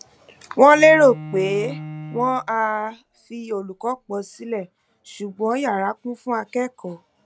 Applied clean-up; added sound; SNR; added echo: none; Bowed string instrument; 15 dB; none.